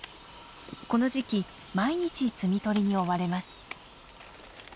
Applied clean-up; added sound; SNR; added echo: none; none; none; none.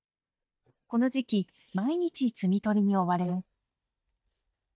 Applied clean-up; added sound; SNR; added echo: neural mask model DeepFilterNet 3.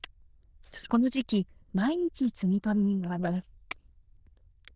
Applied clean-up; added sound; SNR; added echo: neural diffusion model UNIVERSE++.